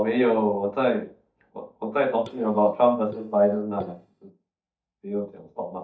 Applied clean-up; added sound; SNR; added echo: neural mask model DeepFilterNet 3.